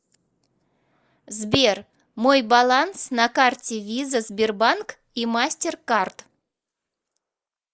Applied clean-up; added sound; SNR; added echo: neural mask model Resemble Enhance denoiser.